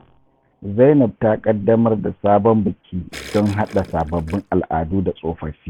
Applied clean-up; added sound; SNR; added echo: none; Gurgling; 19 dB; none.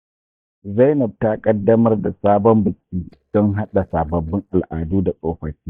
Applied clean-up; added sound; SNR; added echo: neural mask model DeepFilterNet 3.